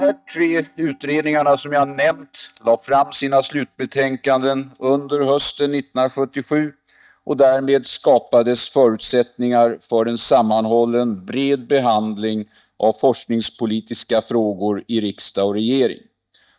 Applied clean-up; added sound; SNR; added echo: neural mask model DeepFilterNet 3.